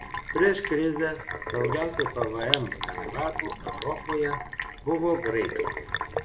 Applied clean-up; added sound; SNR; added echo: none; Sink (filling or washing); 3 dB; none.